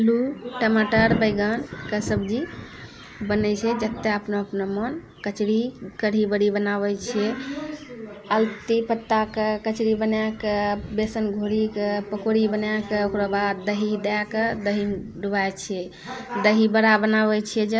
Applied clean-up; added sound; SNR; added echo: none; Thunder; 16 dB; none.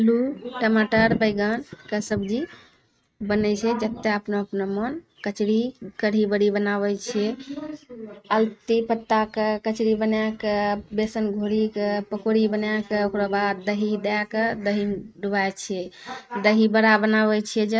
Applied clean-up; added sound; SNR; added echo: neural mask model RNNoise.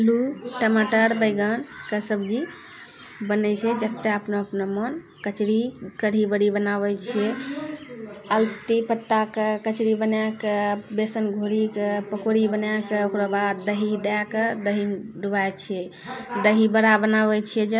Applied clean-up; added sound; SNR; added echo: none; none; none; none.